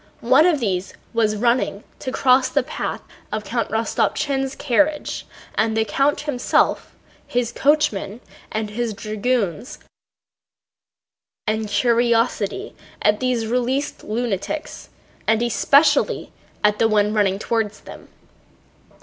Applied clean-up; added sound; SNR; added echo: none; none; none; none.